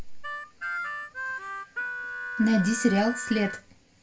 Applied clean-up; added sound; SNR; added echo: none; Harmonica; 6 dB; reverberation time 0.2 s.